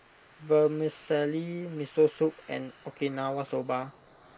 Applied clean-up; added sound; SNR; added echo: neural mask model Resemble Enhance denoiser.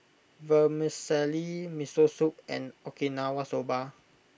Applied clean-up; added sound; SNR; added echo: none; none; none; none.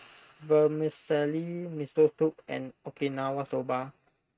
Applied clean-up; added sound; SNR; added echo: neural mask model RNNoise.